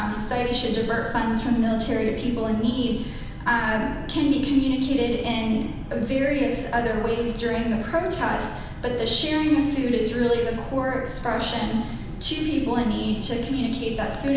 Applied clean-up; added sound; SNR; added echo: none; Boat, Water vehicle; 10 dB; reverberation time 1.1 s.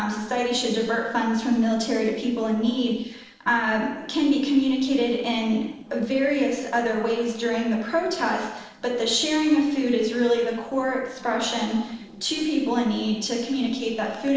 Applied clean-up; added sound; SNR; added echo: neural separator model SepFormer DNS4.